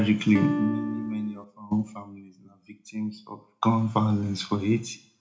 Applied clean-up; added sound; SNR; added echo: none; Acoustic guitar; 2 dB; reverberation time 0.4 s.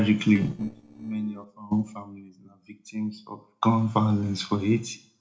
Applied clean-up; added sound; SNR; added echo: neural separator model SepFormer DNS4.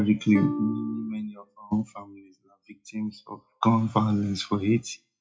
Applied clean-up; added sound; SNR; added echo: classical method WPE with log-MMSE.